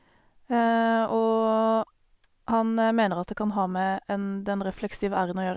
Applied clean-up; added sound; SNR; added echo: none; none; none; none.